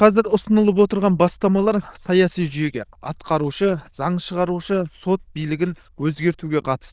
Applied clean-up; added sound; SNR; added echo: neural diffusion model UNIVERSE++.